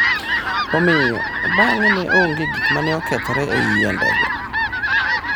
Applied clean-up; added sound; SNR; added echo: none; Fowl; -3 dB; none.